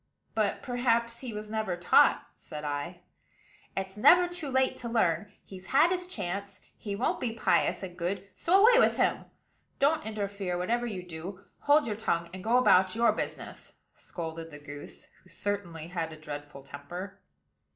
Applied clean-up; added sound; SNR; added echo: none; none; none; none.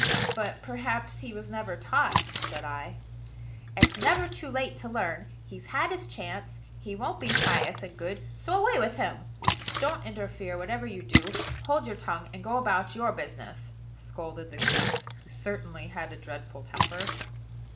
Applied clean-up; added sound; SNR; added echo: none; Splash, splatter; -1 dB; none.